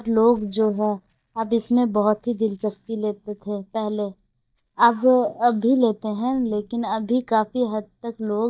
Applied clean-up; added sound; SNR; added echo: neural mask model DeepFilterNet 3.